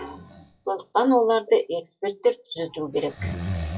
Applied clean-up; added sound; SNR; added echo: classical method WPE with log-MMSE.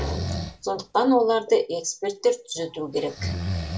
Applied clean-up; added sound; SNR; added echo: none; Breathing; 8 dB; reverberation time 0.2 s.